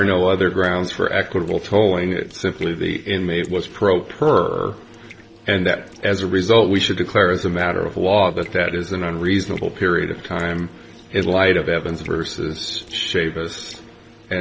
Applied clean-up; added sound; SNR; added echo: neural separator model SepFormer DNS4.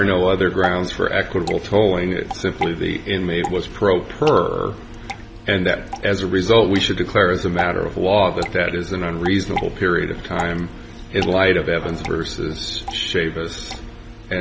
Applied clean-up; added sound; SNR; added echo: none; Drip / Water; 15 dB; none.